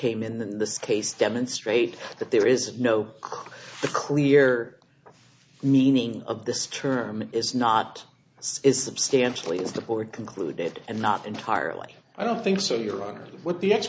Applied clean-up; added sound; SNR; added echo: none; none; none; none.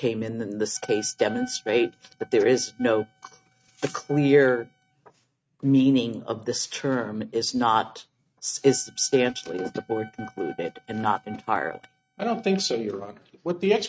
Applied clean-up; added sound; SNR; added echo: neural mask model RNNoise.